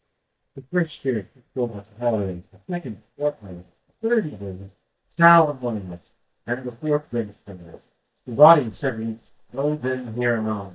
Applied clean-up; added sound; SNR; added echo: neural mask model DeepFilterNet 3.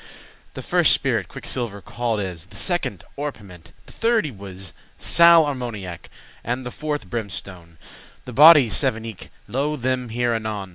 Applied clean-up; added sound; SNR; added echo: none; none; none; none.